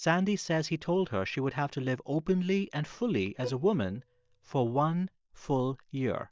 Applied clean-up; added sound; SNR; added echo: neural mask model DeepFilterNet 3.